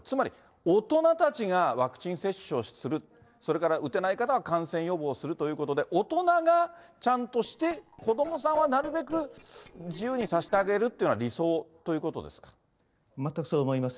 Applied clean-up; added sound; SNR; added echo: neural separator model SepFormer DNS4.